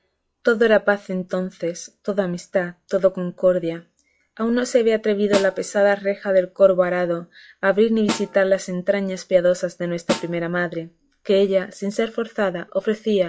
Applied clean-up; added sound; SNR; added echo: classical method log-MMSE.